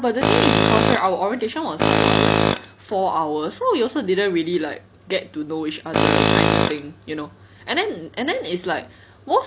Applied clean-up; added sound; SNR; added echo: none; Tools; -4 dB; none.